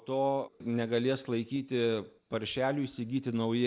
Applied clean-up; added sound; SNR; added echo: none; none; none; none.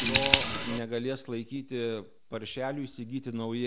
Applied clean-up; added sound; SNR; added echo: none; Scissors; 0 dB; none.